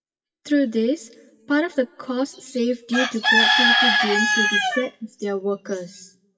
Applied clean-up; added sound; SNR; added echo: classical method WPE with log-MMSE.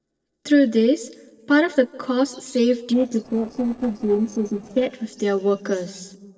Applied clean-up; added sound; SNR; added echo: neural separator model SepFormer DNS4.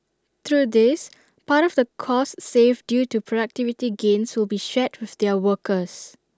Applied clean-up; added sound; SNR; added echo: none; none; none; none.